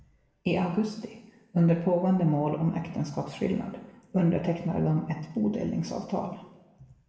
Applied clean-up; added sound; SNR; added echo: none; none; none; reverberation time 1.0 s.